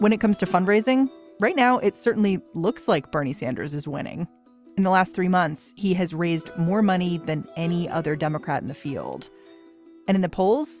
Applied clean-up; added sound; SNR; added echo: none; none; none; none.